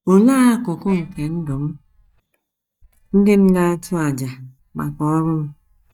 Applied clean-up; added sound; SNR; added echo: neural mask model DeepFilterNet 3.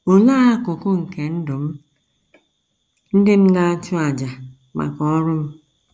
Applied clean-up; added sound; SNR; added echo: none; none; none; none.